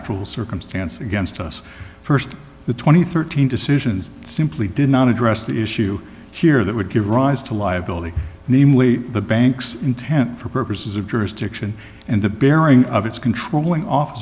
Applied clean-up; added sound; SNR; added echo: none; none; none; none.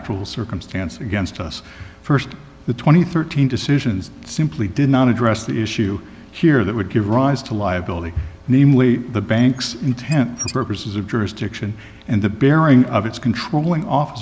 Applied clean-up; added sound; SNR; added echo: none; Squeak / Dishes, pots, and pans; 18 dB; none.